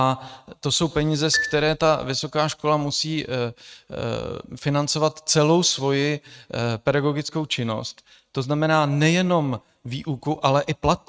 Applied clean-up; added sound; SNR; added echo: neural mask model RNNoise.